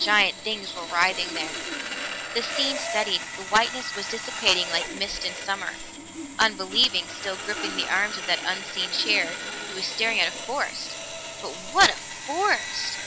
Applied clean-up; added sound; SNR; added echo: none; Sawing; 7 dB; none.